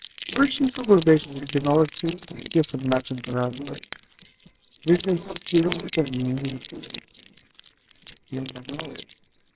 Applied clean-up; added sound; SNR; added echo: neural separator model SepFormer WHAMR!.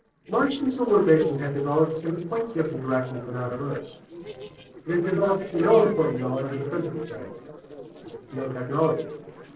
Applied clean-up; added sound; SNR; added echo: neural separator model SepFormer DNS4.